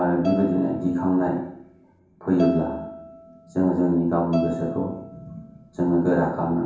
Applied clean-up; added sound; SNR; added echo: none; Bowed string instrument; 11 dB; reverberation time 0.9 s.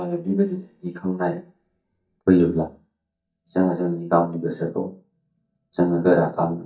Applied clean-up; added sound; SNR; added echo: neural mask model DeepFilterNet 3.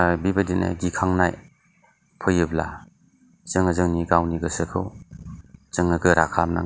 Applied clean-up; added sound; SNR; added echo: none; none; none; none.